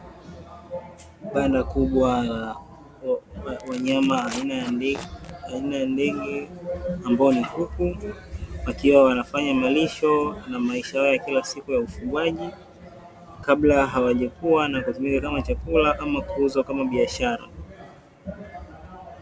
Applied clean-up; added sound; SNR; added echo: none; Tearing; 18 dB; none.